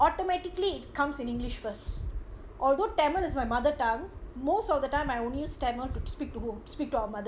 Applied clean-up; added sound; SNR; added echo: none; none; none; none.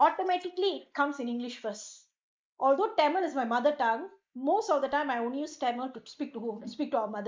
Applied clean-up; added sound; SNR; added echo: neural mask model Resemble Enhance denoiser.